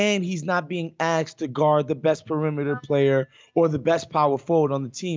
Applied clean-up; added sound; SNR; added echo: neural mask model DeepFilterNet 3.